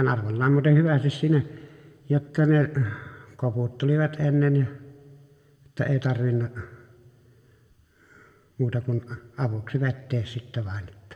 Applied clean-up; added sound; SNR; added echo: none; none; none; reverberation time 1.1 s.